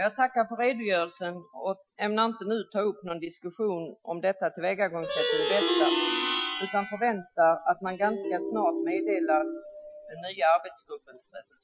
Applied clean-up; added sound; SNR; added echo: classical method Wiener filter.